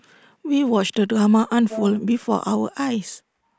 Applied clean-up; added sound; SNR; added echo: none; Brass instrument; 17 dB; none.